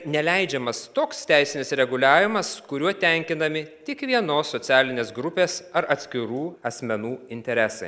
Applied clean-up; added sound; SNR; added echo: none; none; none; none.